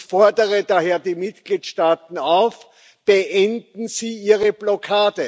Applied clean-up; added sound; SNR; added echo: none; none; none; none.